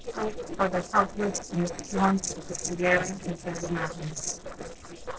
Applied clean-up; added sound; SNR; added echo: neural separator model SepFormer DNS4.